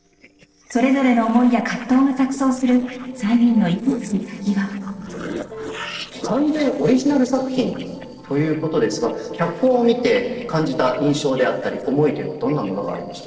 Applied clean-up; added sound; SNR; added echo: neural separator model SepFormer DNS4.